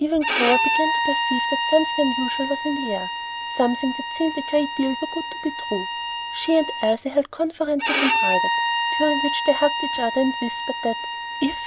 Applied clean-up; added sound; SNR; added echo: none; Bowed string instrument; 1 dB; none.